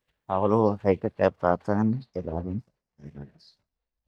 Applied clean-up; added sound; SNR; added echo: neural mask model DeepFilterNet 3.